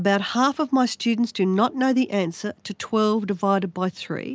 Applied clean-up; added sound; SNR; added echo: none; none; none; none.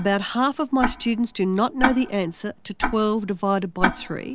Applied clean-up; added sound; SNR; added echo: none; Tick-tock; 6 dB; none.